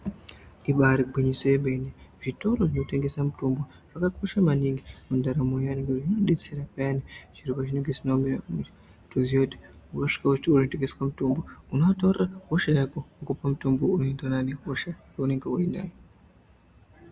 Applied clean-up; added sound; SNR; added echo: none; none; none; none.